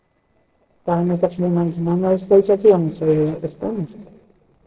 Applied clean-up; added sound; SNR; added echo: neural separator model SepFormer DNS4.